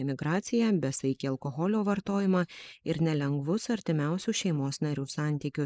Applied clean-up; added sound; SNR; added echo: neural mask model Resemble Enhance denoiser.